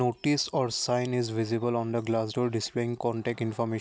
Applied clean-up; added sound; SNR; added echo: none; none; none; none.